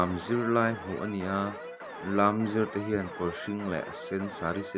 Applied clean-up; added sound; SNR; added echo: none; Alarm; 11 dB; none.